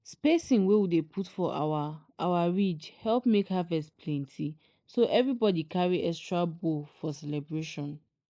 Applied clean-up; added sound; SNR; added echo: neural mask model Resemble Enhance denoiser.